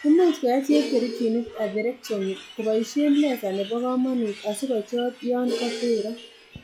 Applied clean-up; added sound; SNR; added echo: classical method log-MMSE.